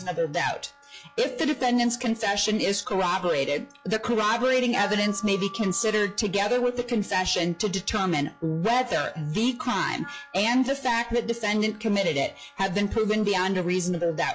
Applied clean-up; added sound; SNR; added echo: classical method log-MMSE.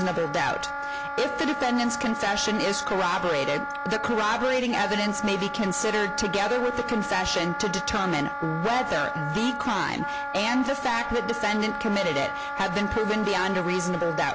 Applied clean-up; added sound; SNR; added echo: none; Wind instrument, woodwind instrument; 5 dB; none.